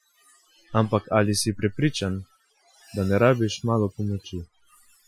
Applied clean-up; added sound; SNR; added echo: classical method Wiener filter.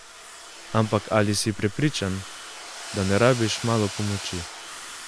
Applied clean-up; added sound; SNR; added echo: none; Domestic sounds, home sounds; 11 dB; none.